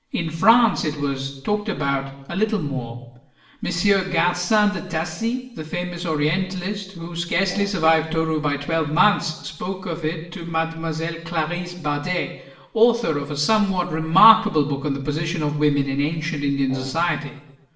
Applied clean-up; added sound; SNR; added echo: none; Brass instrument; 19 dB; reverberation time 0.8 s.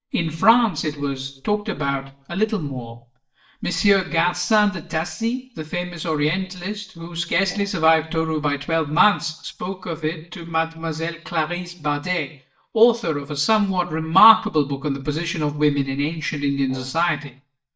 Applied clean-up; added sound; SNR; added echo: neural mask model DeepFilterNet 3.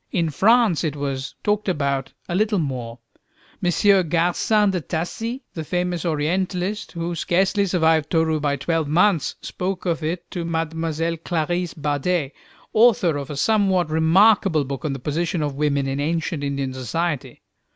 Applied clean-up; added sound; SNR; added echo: none; none; none; none.